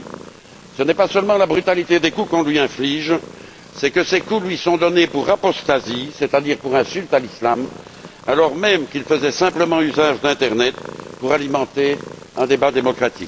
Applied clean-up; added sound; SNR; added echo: none; Purr; 18 dB; none.